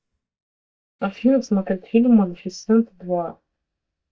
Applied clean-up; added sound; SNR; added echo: neural mask model DeepFilterNet 3.